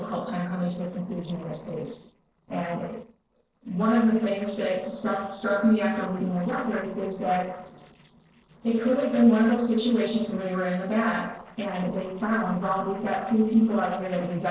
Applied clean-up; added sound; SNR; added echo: neural separator model SepFormer DNS4.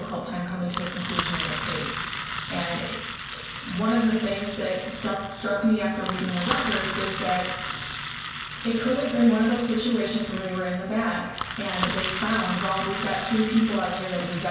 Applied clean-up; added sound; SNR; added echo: none; Engine; 6 dB; reverberation time 0.5 s.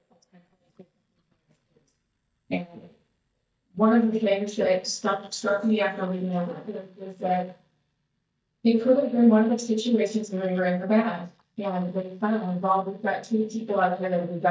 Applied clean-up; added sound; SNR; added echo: neural mask model DeepFilterNet 3.